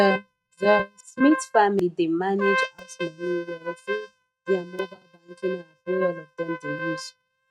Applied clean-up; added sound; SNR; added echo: neural mask model RNNoise.